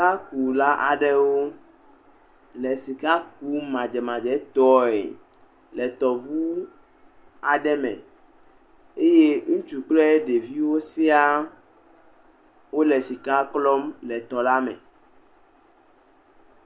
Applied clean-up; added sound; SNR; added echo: none; none; none; none.